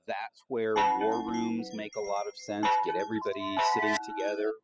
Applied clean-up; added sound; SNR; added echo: classical method spectral subtraction.